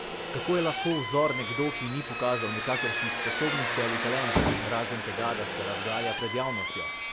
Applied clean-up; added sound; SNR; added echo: none; Squeak / Slam + Engine; -1 dB; none.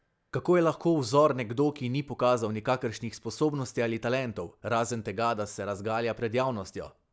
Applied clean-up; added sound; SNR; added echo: none; none; none; none.